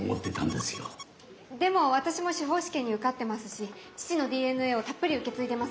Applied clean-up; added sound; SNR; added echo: none; none; none; none.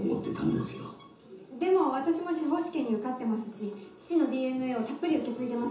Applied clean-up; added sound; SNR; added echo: none; none; none; reverberation time 0.6 s.